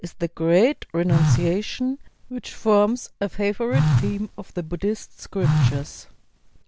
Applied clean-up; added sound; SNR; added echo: none; Telephone; 0 dB; none.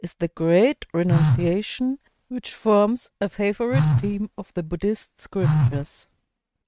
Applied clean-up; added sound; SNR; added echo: neural mask model RNNoise.